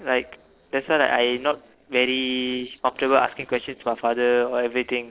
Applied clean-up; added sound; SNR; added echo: neural separator model SepFormer DNS4.